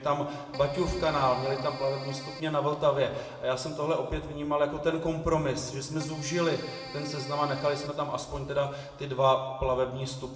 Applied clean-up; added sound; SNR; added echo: none; Keyboard (musical); 14 dB; reverberation time 1.1 s.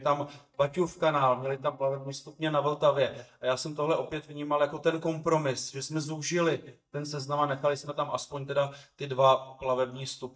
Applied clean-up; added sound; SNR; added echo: neural mask model DeepFilterNet 3.